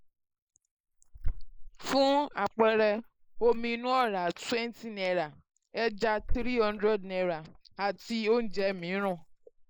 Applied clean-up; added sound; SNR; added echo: neural mask model Resemble Enhance denoiser.